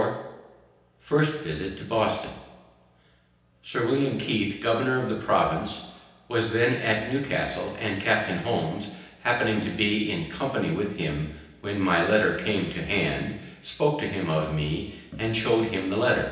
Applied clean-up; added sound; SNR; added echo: none; none; none; reverberation time 0.9 s.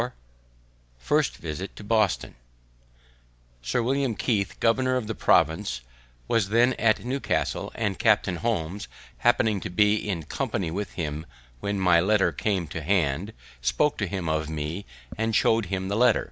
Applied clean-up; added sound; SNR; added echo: none; none; none; none.